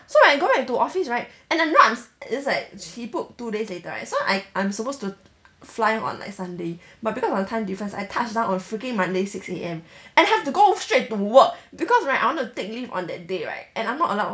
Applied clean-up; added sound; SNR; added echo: none; none; none; none.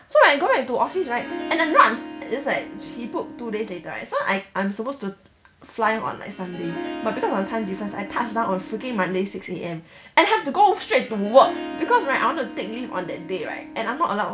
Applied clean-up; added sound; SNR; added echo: none; Harp; 13 dB; none.